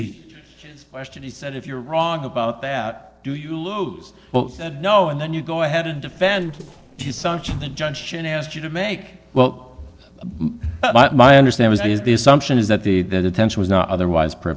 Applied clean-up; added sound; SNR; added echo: neural separator model SepFormer DNS4.